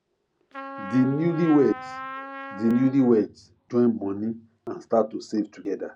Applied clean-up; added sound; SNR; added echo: none; Trumpet; 14 dB; none.